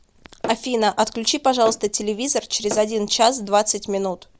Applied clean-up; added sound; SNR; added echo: none; Tap / Hammer; 15 dB; none.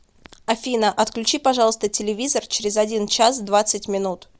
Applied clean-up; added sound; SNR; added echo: none; none; none; none.